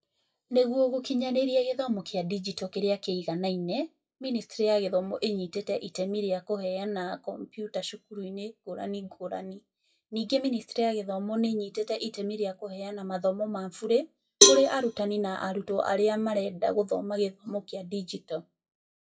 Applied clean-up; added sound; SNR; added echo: classical method WPE with log-MMSE.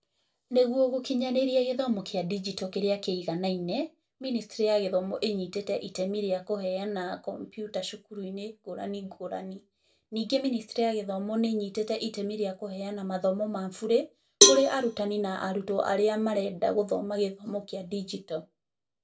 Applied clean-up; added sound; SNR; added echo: none; Cowbell; -4 dB; reverberation time 0.2 s.